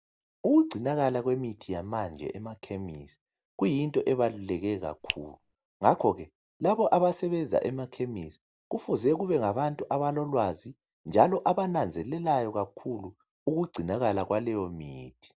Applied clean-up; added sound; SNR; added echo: none; Finger snapping; 11 dB; none.